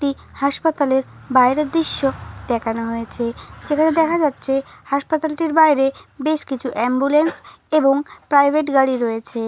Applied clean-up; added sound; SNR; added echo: none; none; none; none.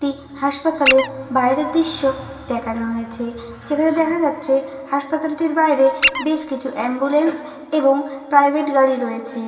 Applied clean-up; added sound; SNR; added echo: none; Squeak; 4 dB; reverberation time 2.7 s.